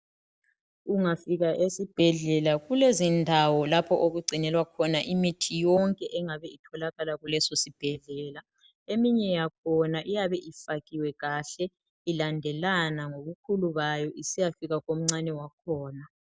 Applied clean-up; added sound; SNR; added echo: none; none; none; none.